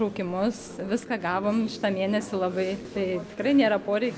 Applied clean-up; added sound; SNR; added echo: none; none; none; none.